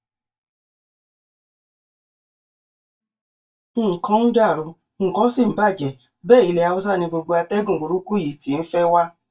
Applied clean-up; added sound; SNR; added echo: neural mask model DeepFilterNet 3.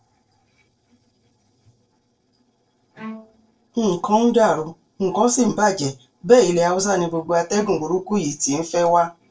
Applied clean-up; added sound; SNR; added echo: neural separator model SepFormer DNS4.